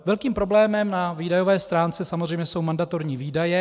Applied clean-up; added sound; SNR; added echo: none; none; none; none.